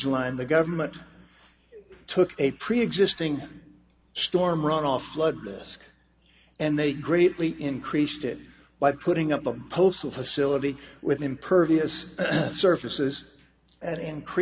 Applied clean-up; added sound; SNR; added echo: none; none; none; none.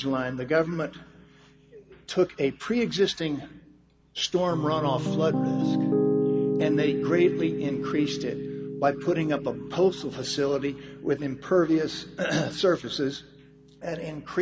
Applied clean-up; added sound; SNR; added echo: none; Piano; 4 dB; none.